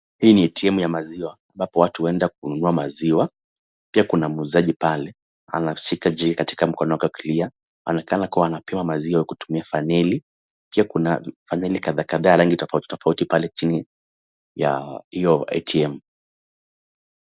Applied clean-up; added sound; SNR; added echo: none; none; none; none.